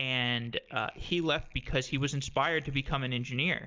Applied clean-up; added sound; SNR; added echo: neural mask model Resemble Enhance denoiser.